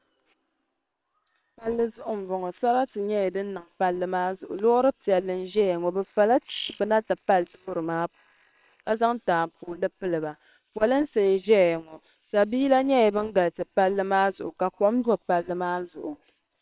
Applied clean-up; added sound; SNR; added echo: neural separator model SepFormer WHAM!.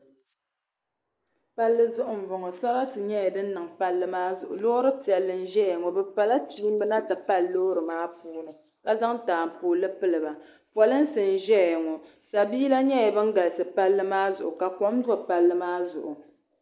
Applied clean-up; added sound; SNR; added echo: neural mask model Resemble Enhance denoiser.